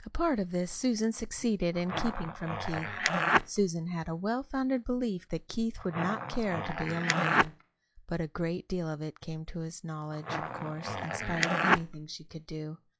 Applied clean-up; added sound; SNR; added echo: classical method log-MMSE.